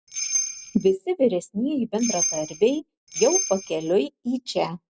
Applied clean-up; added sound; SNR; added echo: none; Bell; 4 dB; none.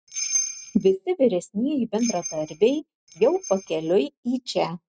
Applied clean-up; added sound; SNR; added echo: neural mask model RNNoise.